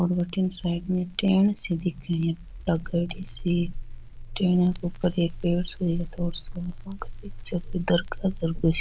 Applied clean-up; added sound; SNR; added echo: neural mask model Resemble Enhance denoiser.